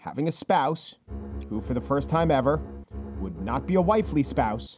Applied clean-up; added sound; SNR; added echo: none; Bowed string instrument; 10 dB; none.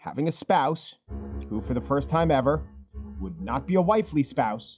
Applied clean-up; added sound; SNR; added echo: classical method log-MMSE.